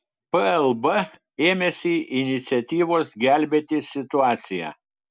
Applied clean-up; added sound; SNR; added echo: none; none; none; none.